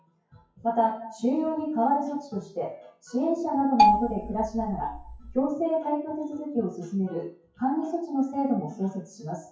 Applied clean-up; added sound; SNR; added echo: classical method WPE with log-MMSE.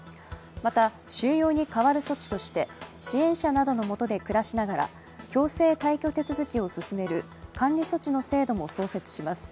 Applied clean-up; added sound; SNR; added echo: none; none; none; none.